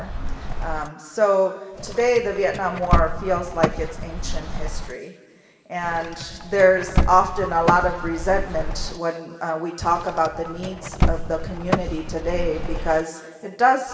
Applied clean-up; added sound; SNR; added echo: none; Car; 3 dB; reverberation time 2.2 s.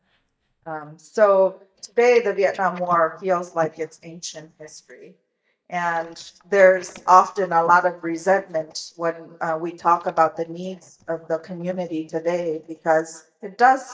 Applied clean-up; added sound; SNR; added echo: neural mask model DeepFilterNet 3.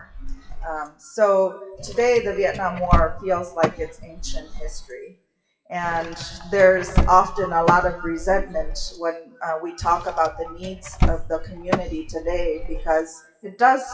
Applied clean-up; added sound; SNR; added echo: classical method WPE with log-MMSE.